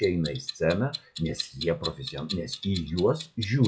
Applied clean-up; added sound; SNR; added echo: classical method log-MMSE.